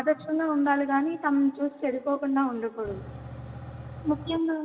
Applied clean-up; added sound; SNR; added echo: none; Engine / Truck / Car; 12 dB; reverberation time 1.8 s.